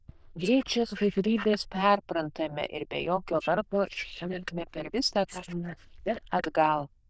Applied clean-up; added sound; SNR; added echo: neural diffusion model UNIVERSE++.